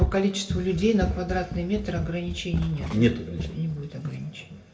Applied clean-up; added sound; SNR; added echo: none; Run; 7 dB; reverberation time 0.3 s.